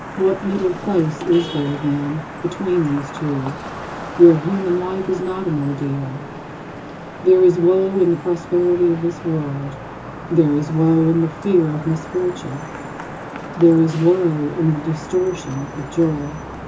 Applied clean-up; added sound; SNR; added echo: none; Traffic noise, roadway noise / Vehicle horn, car horn, honking; 13 dB; reverberation time 0.2 s.